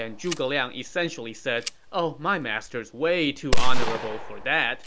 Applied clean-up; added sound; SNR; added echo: none; Gunshot, gunfire; -5 dB; none.